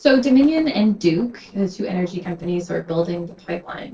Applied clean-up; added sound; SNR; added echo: neural separator model SepFormer DNS4.